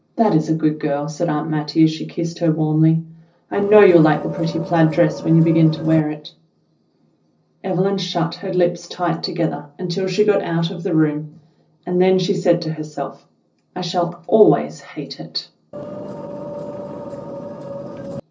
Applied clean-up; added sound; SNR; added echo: neural separator model SepFormer DNS4.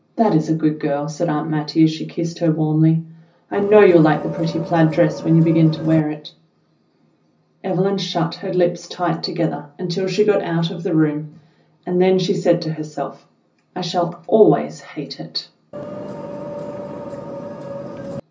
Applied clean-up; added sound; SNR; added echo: none; Vehicle; 10 dB; reverberation time 0.4 s.